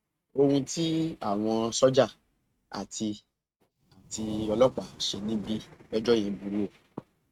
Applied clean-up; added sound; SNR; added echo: neural mask model RNNoise.